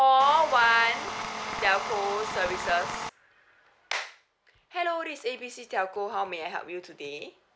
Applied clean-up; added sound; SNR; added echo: none; Tools; 6 dB; none.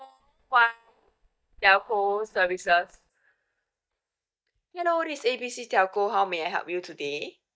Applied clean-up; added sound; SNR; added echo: neural mask model DeepFilterNet 3.